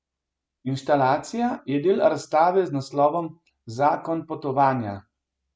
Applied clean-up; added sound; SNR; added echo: none; none; none; none.